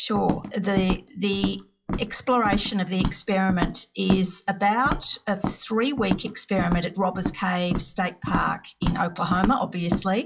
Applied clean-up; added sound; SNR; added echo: classical method WPE with log-MMSE.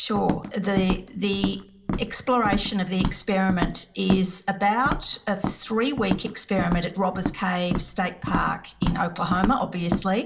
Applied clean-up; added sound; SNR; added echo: none; Walk, footsteps; 5 dB; reverberation time 0.4 s.